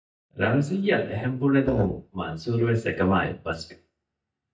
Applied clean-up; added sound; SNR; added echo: neural mask model DeepFilterNet 3.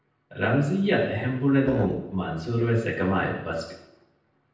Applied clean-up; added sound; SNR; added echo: neural separator model SepFormer DNS4.